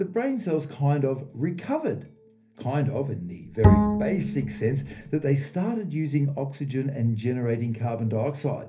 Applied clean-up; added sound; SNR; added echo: none; Bowed string instrument; -4 dB; reverberation time 0.3 s.